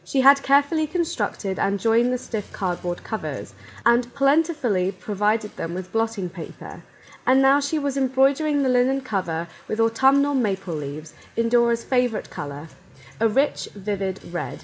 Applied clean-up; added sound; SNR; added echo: none; none; none; none.